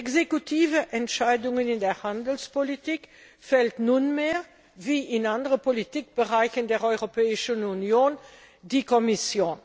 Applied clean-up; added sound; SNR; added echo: none; none; none; none.